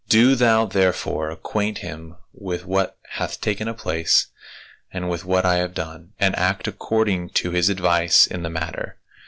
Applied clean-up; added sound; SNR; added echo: none; none; none; none.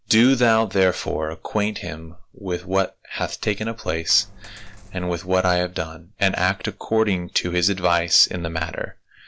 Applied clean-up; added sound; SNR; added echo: none; Coin (dropping); 17 dB; none.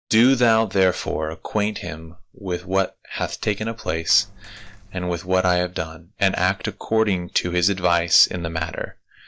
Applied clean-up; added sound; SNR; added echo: neural mask model DeepFilterNet 3.